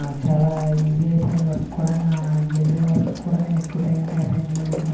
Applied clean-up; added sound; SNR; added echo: none; Rain; 16 dB; reverberation time 0.9 s.